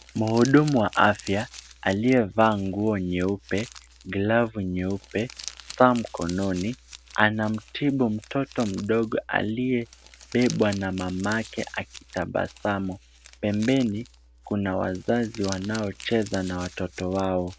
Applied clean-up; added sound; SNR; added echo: none; Crumpling, crinkling; 20 dB; none.